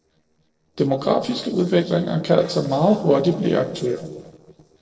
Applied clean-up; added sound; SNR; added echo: neural separator model SepFormer DNS4.